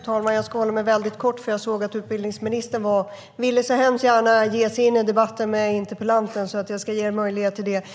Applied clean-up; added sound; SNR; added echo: none; none; none; none.